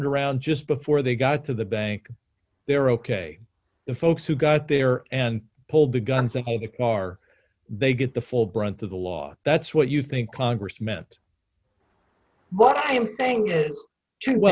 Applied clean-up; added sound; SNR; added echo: none; none; none; none.